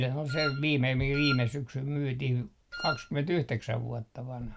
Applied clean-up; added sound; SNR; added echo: none; Wind instrument, woodwind instrument; 7 dB; none.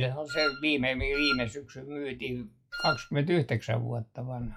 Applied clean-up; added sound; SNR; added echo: classical method log-MMSE.